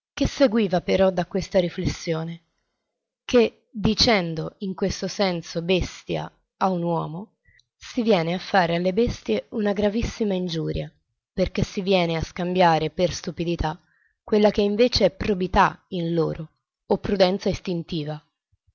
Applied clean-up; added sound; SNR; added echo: none; none; none; none.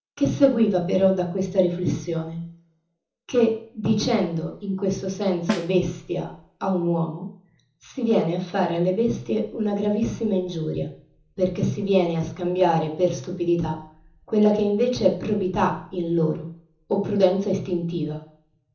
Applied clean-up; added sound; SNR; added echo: none; Snare drum; 9 dB; reverberation time 0.7 s.